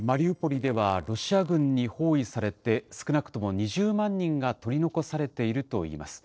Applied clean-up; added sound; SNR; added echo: neural separator model SepFormer DNS4.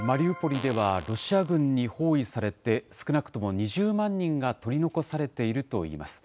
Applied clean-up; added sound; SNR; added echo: none; Fart; 17 dB; none.